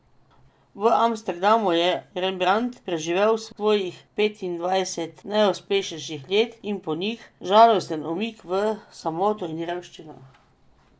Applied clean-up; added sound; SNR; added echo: none; none; none; none.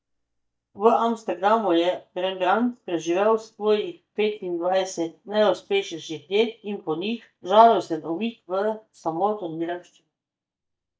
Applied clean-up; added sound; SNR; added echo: neural mask model DeepFilterNet 3.